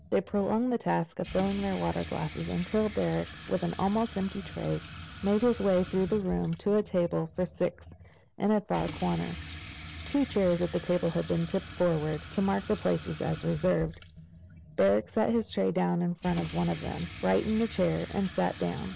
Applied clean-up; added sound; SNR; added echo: none; Sink (filling or washing) / Water tap, faucet; 13 dB; none.